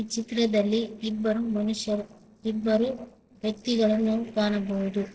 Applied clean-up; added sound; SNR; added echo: neural separator model SepFormer DNS4.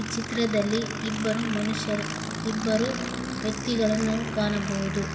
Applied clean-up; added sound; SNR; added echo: none; Aircraft; 4 dB; reverberation time 2.3 s.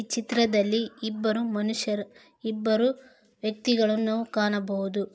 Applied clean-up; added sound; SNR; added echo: none; none; none; none.